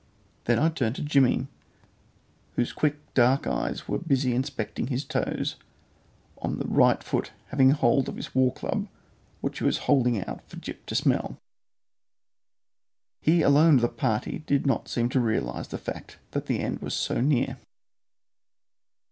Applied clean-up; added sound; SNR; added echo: none; none; none; none.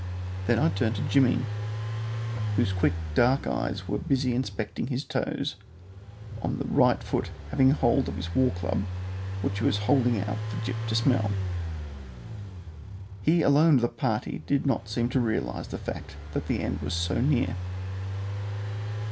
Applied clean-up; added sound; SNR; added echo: none; Engine; 5 dB; none.